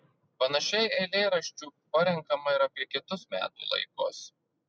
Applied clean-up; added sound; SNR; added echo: none; none; none; none.